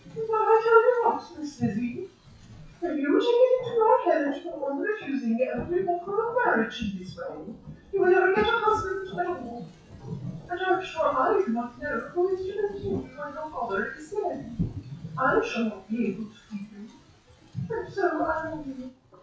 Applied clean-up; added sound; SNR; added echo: classical method WPE with log-MMSE.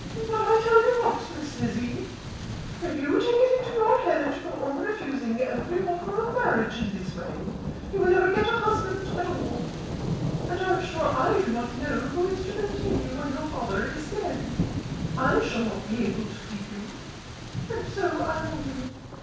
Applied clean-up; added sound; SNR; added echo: none; Thunder; 7 dB; reverberation time 0.7 s.